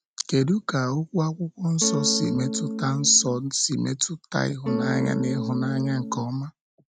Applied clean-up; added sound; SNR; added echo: neural mask model RNNoise.